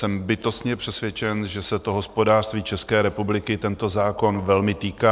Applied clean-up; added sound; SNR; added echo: none; none; none; none.